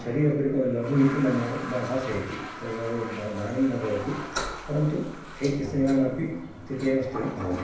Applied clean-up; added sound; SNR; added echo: none; Toilet flush; 11 dB; reverberation time 0.9 s.